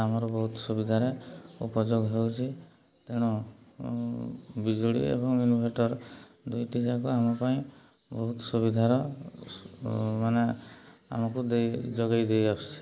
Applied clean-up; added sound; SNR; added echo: none; none; none; none.